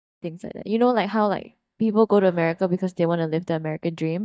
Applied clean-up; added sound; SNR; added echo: neural mask model DeepFilterNet 3.